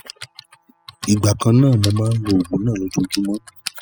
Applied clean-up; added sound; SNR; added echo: classical method spectral subtraction.